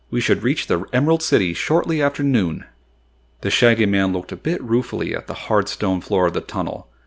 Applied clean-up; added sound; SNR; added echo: none; none; none; none.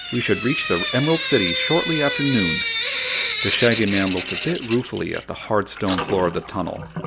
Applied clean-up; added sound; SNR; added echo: none; Drip / Sink (filling or washing); 1 dB; none.